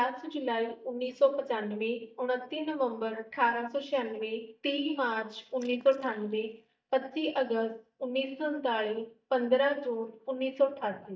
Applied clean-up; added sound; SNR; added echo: neural mask model DeepFilterNet 3.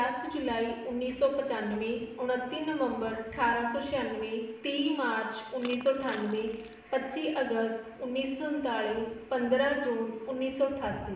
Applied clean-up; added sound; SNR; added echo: none; Crushing; 16 dB; reverberation time 0.9 s.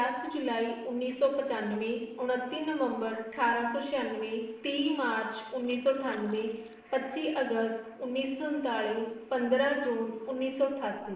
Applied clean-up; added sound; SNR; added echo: neural separator model SepFormer DNS4.